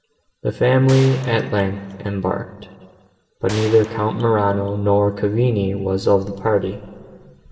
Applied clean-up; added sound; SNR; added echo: none; Gunshot, gunfire; 15 dB; reverberation time 1.6 s.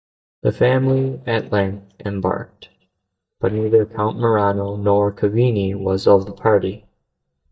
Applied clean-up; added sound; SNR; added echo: neural mask model DeepFilterNet 3.